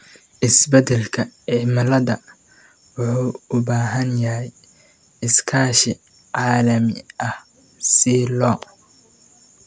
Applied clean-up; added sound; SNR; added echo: none; none; none; none.